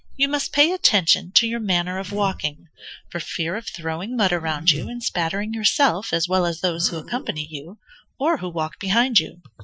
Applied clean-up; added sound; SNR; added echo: classical method Wiener filter.